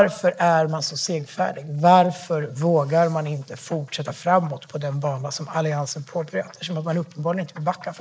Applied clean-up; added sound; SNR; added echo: neural mask model Resemble Enhance denoiser.